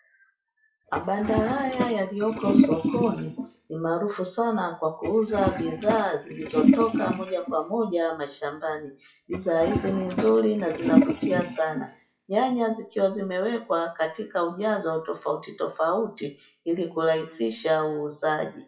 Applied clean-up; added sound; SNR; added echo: classical method WPE with log-MMSE.